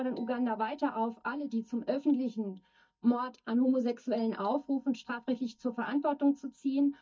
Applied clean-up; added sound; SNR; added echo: neural mask model DeepFilterNet 3.